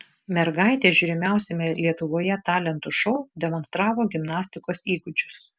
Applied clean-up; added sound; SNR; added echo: none; none; none; none.